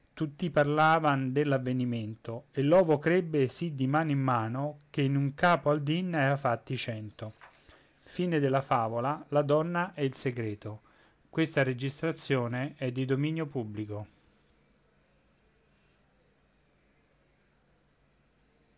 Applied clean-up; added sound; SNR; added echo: none; none; none; none.